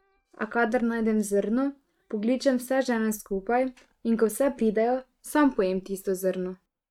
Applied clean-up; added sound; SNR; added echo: neural mask model RNNoise.